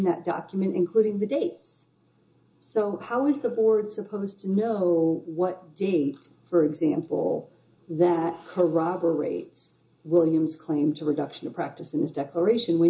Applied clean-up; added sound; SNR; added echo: none; none; none; reverberation time 0.2 s.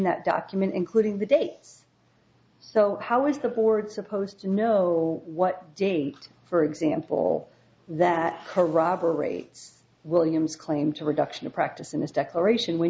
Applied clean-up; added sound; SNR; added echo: none; none; none; none.